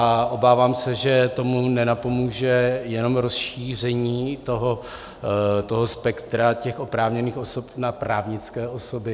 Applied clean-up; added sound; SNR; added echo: none; none; none; none.